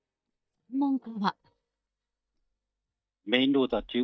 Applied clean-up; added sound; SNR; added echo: neural mask model DeepFilterNet 3.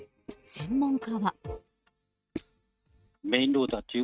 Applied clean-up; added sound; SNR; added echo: neural mask model RNNoise.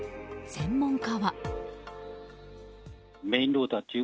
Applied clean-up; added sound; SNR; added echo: none; none; none; none.